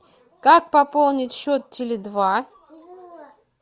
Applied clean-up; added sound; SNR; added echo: none; none; none; none.